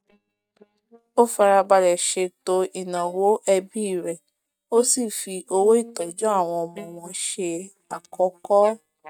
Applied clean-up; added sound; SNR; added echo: neural mask model DeepFilterNet 3.